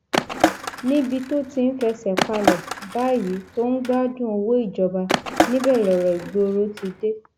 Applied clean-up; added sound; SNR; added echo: none; Skateboard; 4 dB; none.